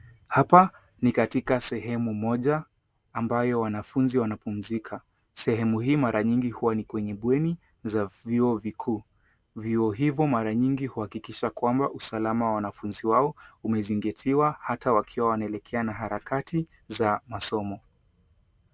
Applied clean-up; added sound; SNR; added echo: none; none; none; none.